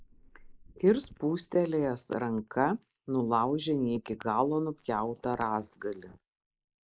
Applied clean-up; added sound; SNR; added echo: neural mask model Resemble Enhance denoiser.